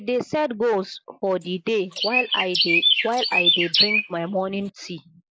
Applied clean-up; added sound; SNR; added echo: neural mask model Resemble Enhance denoiser.